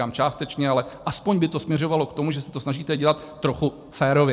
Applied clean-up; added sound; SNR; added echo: none; none; none; none.